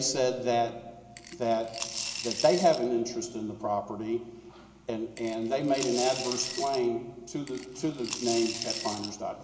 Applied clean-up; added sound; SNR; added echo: none; Coin (dropping) / Glass; 8 dB; none.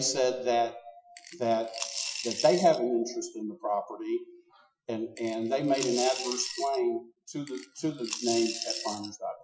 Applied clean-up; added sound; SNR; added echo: classical method Wiener filter.